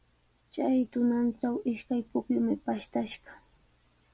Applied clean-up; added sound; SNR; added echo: none; none; none; none.